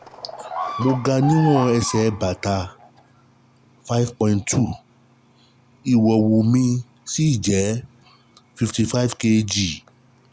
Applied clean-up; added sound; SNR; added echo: none; Bird vocalization, bird call, bird song; 9 dB; none.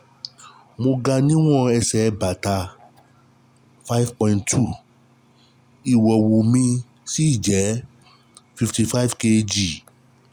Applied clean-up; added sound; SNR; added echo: none; none; none; none.